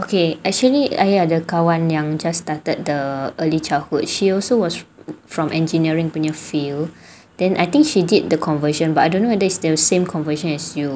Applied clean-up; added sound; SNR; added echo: none; none; none; none.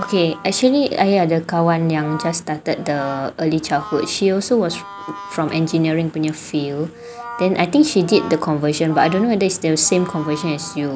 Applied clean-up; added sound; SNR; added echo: none; Brass instrument; 17 dB; none.